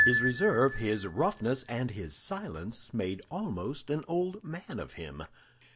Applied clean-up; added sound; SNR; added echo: none; Piano; 4 dB; none.